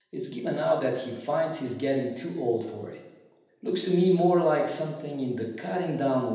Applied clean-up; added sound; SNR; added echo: none; none; none; reverberation time 0.9 s.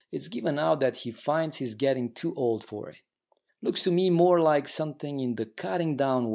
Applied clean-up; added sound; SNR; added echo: none; none; none; none.